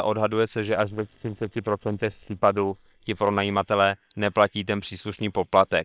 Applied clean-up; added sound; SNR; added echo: neural separator model SepFormer WHAM!.